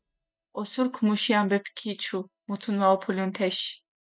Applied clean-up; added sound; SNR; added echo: neural mask model DeepFilterNet 3.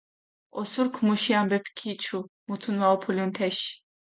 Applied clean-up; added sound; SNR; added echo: none; none; none; none.